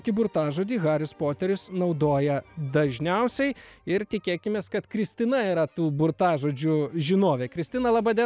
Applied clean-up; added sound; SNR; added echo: none; none; none; none.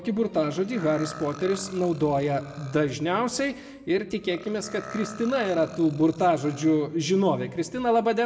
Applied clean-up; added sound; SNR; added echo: none; Burping, eructation; 18 dB; reverberation time 0.7 s.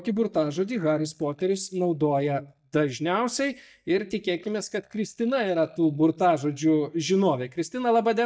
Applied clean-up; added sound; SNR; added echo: neural mask model DeepFilterNet 3.